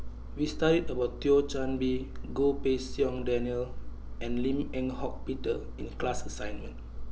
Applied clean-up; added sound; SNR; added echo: none; Engine; 4 dB; none.